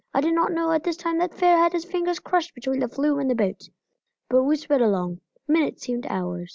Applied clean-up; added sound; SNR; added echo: none; none; none; none.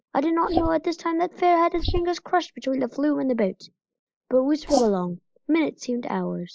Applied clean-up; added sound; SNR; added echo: neural mask model Resemble Enhance denoiser.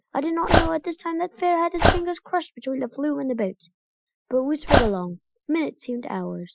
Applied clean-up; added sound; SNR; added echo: classical method Wiener filter.